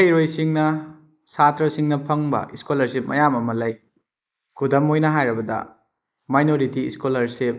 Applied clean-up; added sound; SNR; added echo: neural mask model Resemble Enhance denoiser.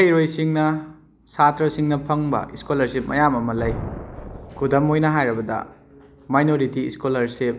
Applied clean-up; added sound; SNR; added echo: none; Thunder; 18 dB; none.